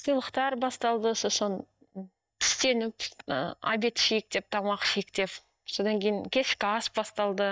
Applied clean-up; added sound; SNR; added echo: neural mask model DeepFilterNet 3.